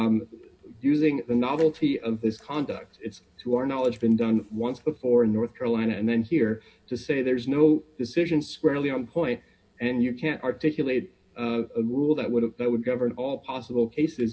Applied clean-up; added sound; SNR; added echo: none; none; none; reverberation time 0.3 s.